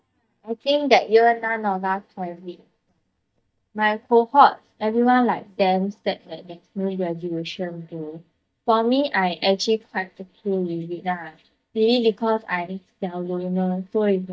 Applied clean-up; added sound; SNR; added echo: neural mask model DeepFilterNet 3.